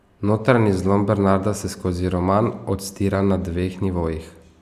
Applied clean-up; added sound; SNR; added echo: none; none; none; none.